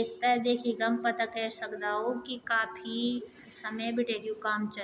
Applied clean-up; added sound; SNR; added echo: none; Glass; 16 dB; none.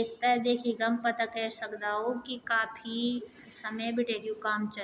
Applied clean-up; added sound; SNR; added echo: none; none; none; none.